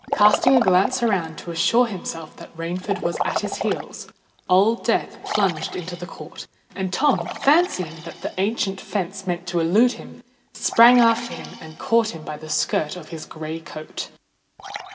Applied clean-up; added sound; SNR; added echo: none; Liquid; 9 dB; none.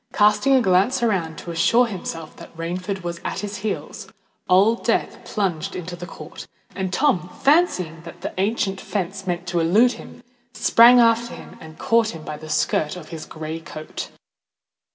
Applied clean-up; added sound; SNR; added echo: none; none; none; none.